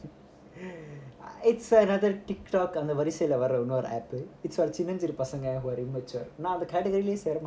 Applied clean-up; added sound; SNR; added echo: none; none; none; none.